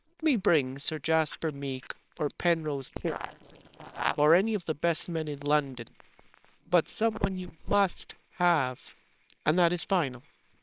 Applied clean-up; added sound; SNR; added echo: neural separator model SepFormer WHAMR!.